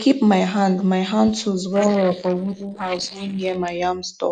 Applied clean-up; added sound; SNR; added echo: neural mask model Resemble Enhance denoiser.